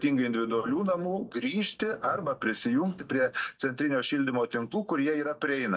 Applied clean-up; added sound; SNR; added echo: neural mask model DeepFilterNet 3.